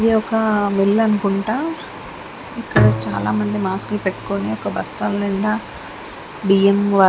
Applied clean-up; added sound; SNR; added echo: none; Bowed string instrument; 6 dB; none.